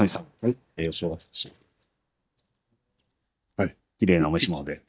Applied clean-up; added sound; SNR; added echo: neural mask model DeepFilterNet 3.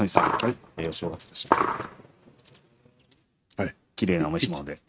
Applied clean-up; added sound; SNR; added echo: neural mask model RNNoise.